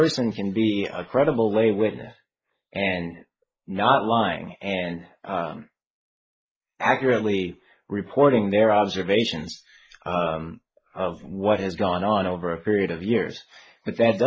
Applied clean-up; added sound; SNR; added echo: neural mask model Resemble Enhance denoiser.